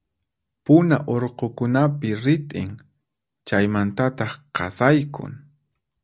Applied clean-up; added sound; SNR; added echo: none; none; none; none.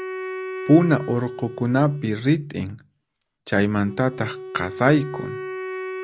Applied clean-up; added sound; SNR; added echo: none; Wind instrument, woodwind instrument; 11 dB; none.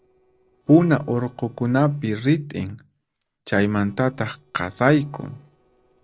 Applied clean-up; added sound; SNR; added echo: neural separator model SepFormer DNS4.